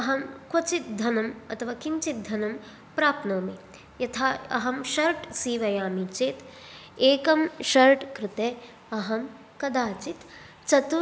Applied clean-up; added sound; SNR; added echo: none; none; none; none.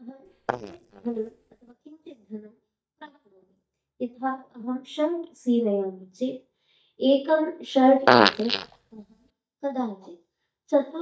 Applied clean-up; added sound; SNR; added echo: neural mask model DeepFilterNet 3.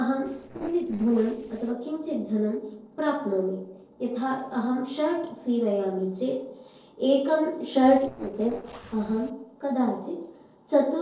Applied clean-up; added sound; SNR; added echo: neural separator model SepFormer DNS4.